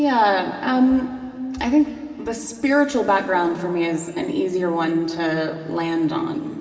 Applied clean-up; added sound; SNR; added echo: none; none; none; reverberation time 2.4 s.